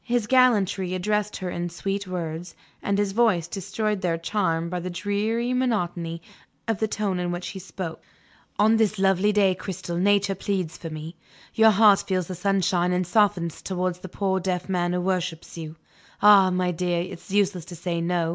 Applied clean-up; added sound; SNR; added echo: none; none; none; none.